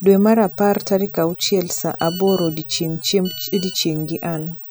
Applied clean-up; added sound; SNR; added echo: none; Telephone; 18 dB; none.